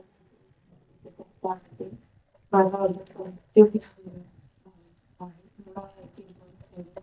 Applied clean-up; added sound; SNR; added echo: neural mask model DeepFilterNet 3.